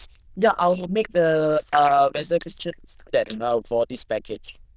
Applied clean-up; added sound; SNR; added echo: neural diffusion model UNIVERSE++.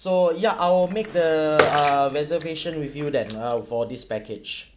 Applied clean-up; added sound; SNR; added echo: none; Bathtub (filling or washing) / Water / Splash, splatter; 8 dB; none.